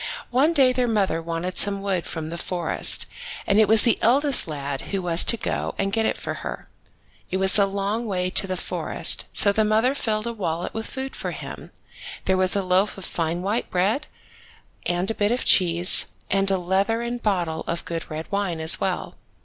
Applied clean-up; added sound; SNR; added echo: none; none; none; none.